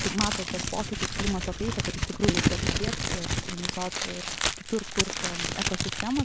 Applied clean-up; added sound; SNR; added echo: none; Crumpling, crinkling; -4 dB; none.